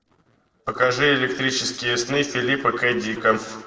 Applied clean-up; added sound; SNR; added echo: neural separator model SepFormer DNS4.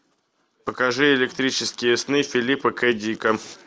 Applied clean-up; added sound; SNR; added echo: none; none; none; none.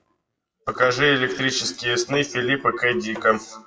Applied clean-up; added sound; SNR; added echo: classical method WPE with log-MMSE.